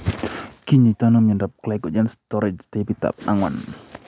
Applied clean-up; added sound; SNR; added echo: none; none; none; none.